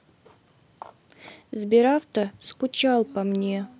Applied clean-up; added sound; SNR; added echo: none; none; none; none.